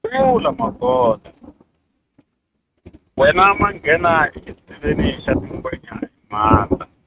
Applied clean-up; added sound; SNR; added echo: neural mask model RNNoise.